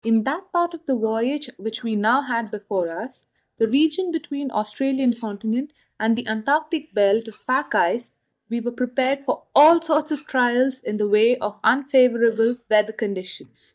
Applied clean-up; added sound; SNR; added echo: neural mask model DeepFilterNet 3.